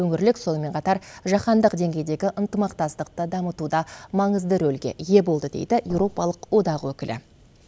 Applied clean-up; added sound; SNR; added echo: none; Thump, thud; 19 dB; none.